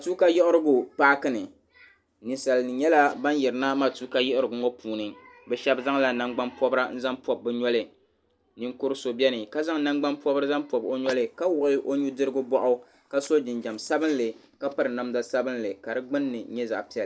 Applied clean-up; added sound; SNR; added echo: none; none; none; none.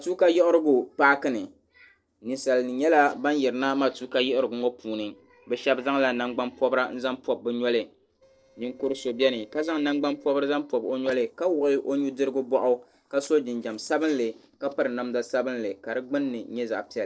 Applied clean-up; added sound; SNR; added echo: neural separator model SepFormer DNS4.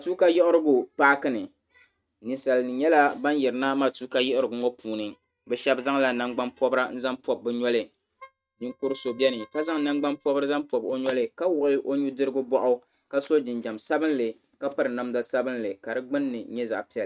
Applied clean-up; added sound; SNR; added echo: neural mask model RNNoise.